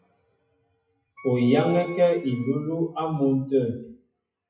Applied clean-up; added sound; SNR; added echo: classical method WPE with log-MMSE.